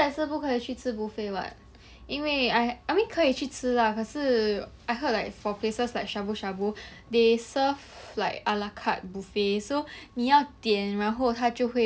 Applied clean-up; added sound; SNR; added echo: none; none; none; none.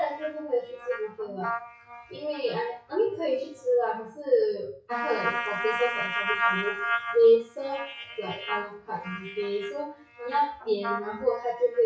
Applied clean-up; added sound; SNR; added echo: classical method WPE with log-MMSE.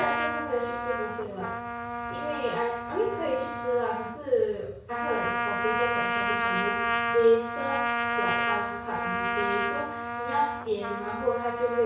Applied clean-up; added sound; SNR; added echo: none; Trumpet; 0 dB; reverberation time 0.6 s.